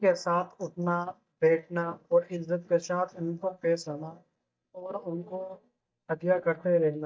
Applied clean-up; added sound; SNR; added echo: neural mask model DeepFilterNet 3.